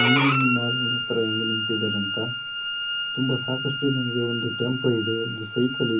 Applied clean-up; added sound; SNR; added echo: none; Bowed string instrument; 1 dB; reverberation time 0.3 s.